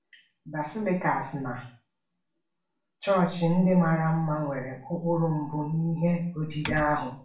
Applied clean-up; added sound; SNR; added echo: none; Typing; 8 dB; reverberation time 0.4 s.